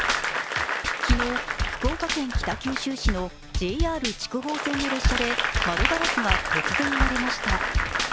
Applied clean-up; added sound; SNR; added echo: none; Drum / Drum kit + Applause / Crowd; -5 dB; none.